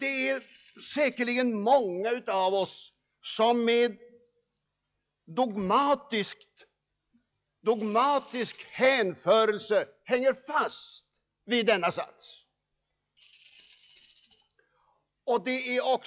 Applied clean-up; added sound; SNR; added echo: classical method log-MMSE.